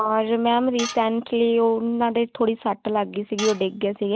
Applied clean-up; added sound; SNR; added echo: none; Tools; 13 dB; none.